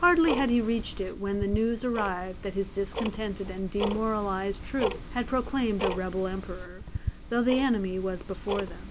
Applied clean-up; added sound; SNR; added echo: none; Tick-tock; 8 dB; none.